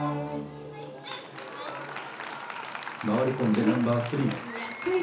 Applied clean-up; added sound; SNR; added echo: none; Applause; 7 dB; reverberation time 0.7 s.